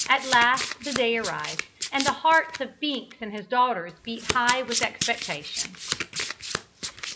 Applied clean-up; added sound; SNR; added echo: none; Domestic sounds, home sounds; 7 dB; none.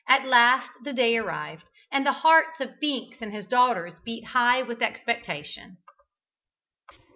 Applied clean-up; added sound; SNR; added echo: none; none; none; none.